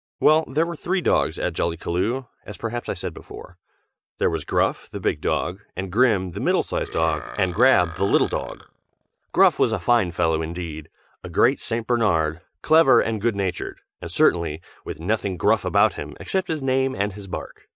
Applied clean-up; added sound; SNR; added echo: neural mask model DeepFilterNet 3.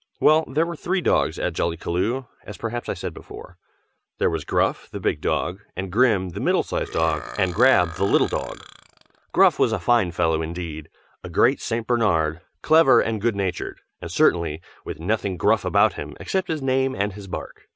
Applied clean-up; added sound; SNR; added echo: none; Burping, eructation; 16 dB; none.